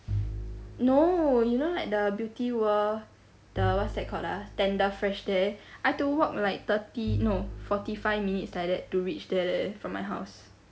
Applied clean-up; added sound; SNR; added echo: none; Bowed string instrument; 10 dB; none.